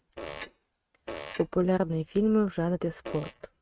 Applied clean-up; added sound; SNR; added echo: neural mask model RNNoise.